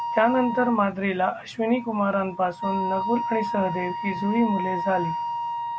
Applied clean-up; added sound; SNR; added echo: none; Wind instrument, woodwind instrument; 5 dB; none.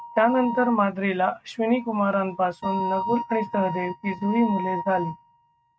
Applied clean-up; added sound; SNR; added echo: neural mask model RNNoise.